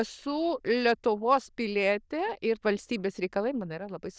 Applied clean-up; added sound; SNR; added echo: neural diffusion model UNIVERSE++.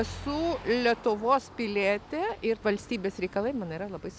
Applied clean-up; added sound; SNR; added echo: none; Bowed string instrument; 20 dB; none.